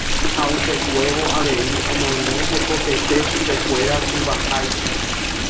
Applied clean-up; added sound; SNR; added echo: none; Stream; -4 dB; reverberation time 0.3 s.